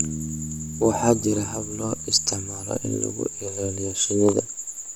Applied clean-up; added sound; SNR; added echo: none; Bass guitar; 12 dB; none.